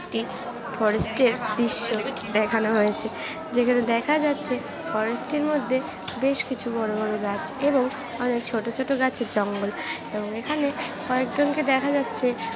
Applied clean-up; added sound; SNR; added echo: none; none; none; none.